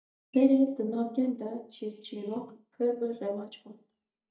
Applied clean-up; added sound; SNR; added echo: neural mask model DeepFilterNet 3.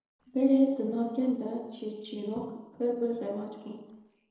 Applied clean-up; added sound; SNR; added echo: neural separator model SepFormer DNS4.